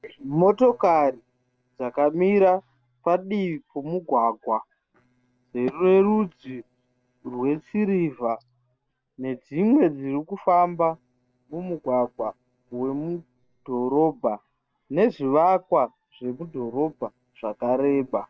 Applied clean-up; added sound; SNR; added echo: neural separator model SepFormer DNS4.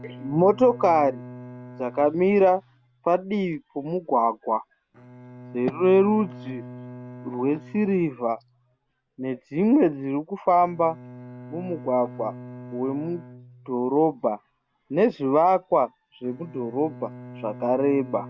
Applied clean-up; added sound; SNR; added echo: none; Bowed string instrument; 18 dB; none.